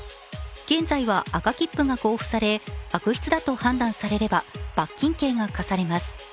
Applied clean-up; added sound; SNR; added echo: none; none; none; none.